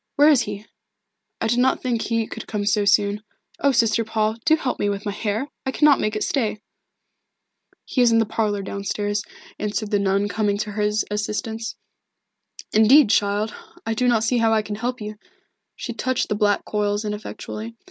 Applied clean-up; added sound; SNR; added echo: none; none; none; none.